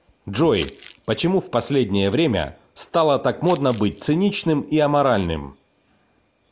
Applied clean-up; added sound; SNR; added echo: none; Crumpling, crinkling; 17 dB; none.